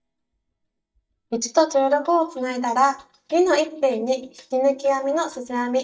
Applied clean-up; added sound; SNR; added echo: neural mask model DeepFilterNet 3.